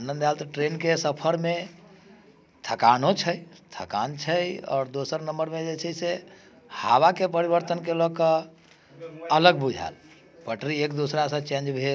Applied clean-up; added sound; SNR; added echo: none; none; none; none.